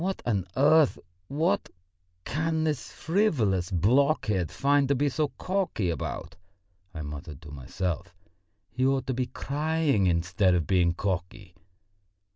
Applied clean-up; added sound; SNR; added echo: none; none; none; none.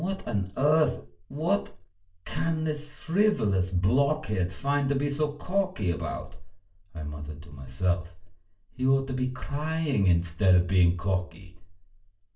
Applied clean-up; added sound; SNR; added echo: none; none; none; reverberation time 0.3 s.